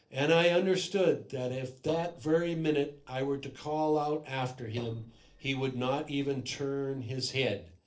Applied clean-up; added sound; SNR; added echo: neural separator model SepFormer DNS4.